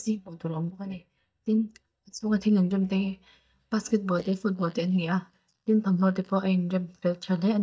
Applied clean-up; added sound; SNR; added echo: neural mask model DeepFilterNet 3.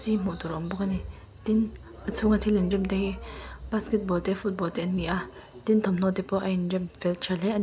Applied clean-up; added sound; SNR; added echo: none; none; none; none.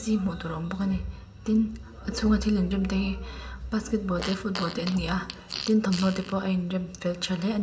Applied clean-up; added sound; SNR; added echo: none; Fart; 13 dB; reverberation time 1.6 s.